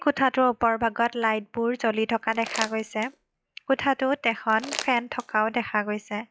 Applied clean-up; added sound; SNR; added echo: classical method log-MMSE.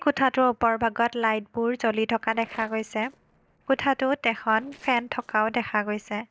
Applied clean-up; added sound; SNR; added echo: neural separator model SepFormer DNS4.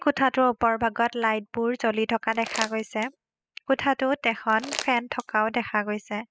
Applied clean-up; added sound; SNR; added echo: classical method spectral subtraction.